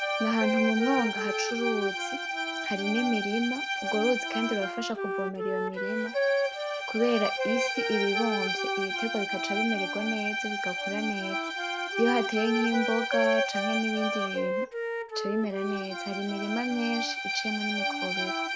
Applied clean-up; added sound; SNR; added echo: none; Wind instrument, woodwind instrument + Bowed string instrument; 0 dB; none.